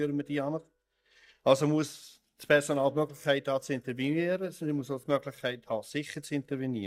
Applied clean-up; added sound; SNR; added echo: neural mask model DeepFilterNet 3.